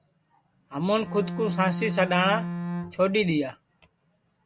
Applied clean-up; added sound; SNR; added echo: none; Bowed string instrument; 5 dB; none.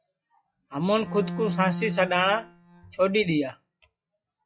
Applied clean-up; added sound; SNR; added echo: classical method log-MMSE.